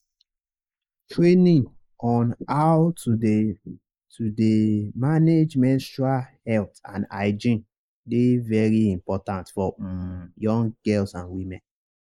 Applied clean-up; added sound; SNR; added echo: neural mask model Resemble Enhance denoiser.